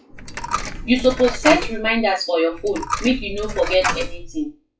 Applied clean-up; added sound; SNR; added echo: classical method WPE with log-MMSE.